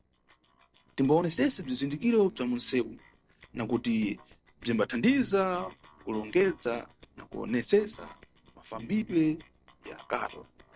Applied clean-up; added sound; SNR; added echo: neural separator model SepFormer DNS4.